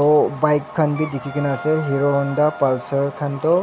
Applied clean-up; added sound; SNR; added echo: none; Wind instrument, woodwind instrument; 18 dB; none.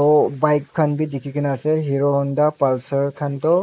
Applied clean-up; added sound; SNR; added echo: neural mask model Resemble Enhance denoiser.